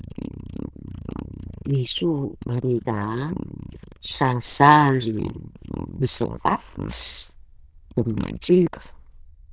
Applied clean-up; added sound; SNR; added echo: neural diffusion model UNIVERSE++.